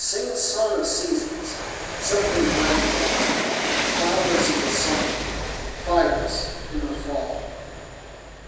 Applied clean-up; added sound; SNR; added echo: none; Train; 1 dB; reverberation time 1.2 s.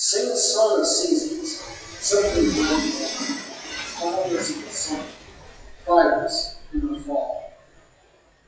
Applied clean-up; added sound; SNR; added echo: classical method WPE with log-MMSE.